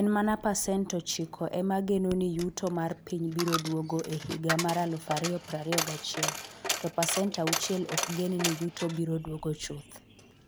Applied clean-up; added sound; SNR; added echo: none; Coin (dropping); 7 dB; none.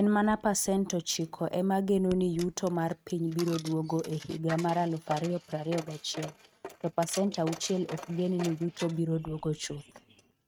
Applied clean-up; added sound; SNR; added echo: neural mask model RNNoise.